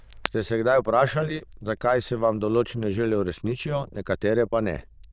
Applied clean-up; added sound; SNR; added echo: neural diffusion model UNIVERSE++.